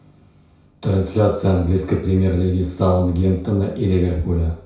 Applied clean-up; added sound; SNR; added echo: none; none; none; reverberation time 0.6 s.